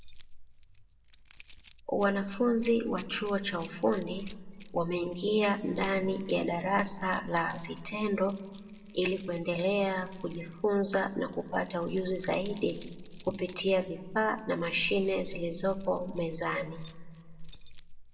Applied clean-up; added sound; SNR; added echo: none; Keys jangling; 11 dB; reverberation time 1.1 s.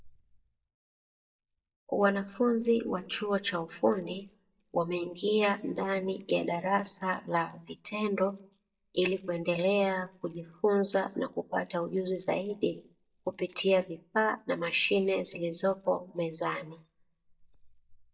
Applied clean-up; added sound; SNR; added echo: neural mask model DeepFilterNet 3.